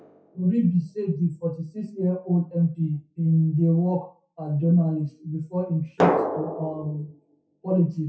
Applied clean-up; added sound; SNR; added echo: classical method WPE with log-MMSE.